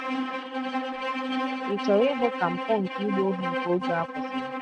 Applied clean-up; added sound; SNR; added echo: neural mask model RNNoise.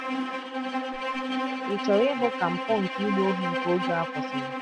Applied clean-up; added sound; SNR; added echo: none; Bowed string instrument; 1 dB; none.